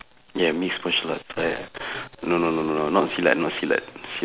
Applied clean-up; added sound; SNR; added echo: none; none; none; none.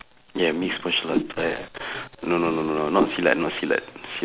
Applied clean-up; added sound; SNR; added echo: none; Whoosh, swoosh, swish; 7 dB; none.